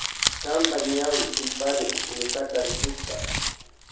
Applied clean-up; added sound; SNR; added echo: none; Crumpling, crinkling; 0 dB; reverberation time 0.6 s.